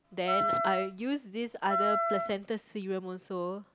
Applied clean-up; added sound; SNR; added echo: none; Wind instrument, woodwind instrument; -2 dB; none.